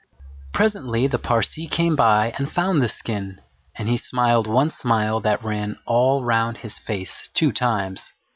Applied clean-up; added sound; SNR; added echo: none; none; none; none.